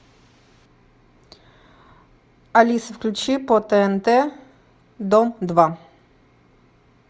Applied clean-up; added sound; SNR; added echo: none; none; none; none.